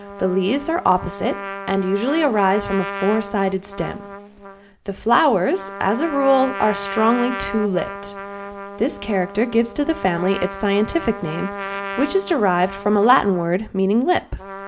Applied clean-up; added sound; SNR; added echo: none; Trumpet; 11 dB; none.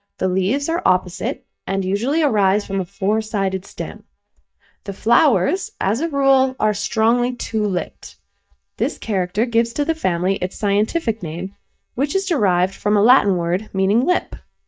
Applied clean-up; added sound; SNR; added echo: neural mask model DeepFilterNet 3.